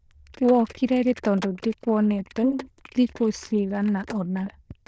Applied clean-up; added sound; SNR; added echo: neural diffusion model UNIVERSE++.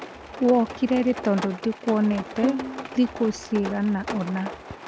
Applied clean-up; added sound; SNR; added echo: none; Bowed string instrument + Rain; 10 dB; none.